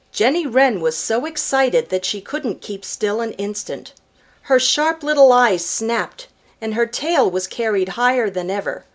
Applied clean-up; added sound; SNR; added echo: none; none; none; none.